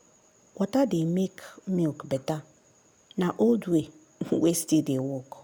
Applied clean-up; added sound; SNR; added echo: none; none; none; none.